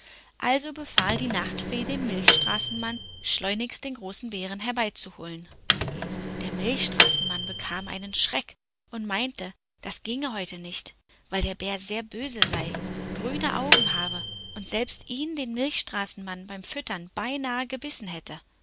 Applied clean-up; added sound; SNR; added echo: none; Microwave oven; -4 dB; none.